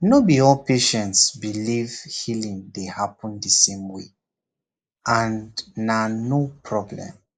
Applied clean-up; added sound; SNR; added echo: neural mask model Resemble Enhance denoiser.